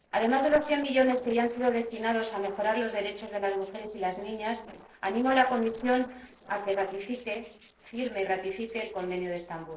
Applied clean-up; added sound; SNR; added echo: neural separator model SepFormer DNS4.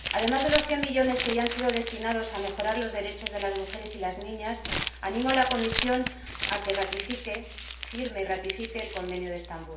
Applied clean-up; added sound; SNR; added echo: none; Crumpling, crinkling; 6 dB; reverberation time 0.9 s.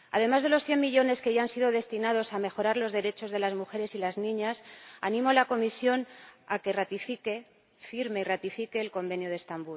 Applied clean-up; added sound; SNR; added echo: none; none; none; none.